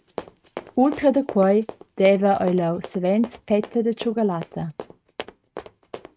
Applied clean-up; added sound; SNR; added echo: neural mask model RNNoise.